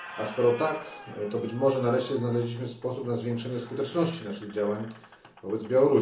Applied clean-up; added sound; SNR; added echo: none; Squeak; 19 dB; reverberation time 0.8 s.